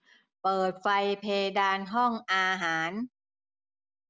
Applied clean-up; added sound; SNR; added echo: none; none; none; none.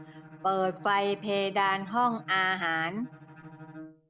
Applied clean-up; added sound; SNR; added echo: none; Bowed string instrument; 18 dB; none.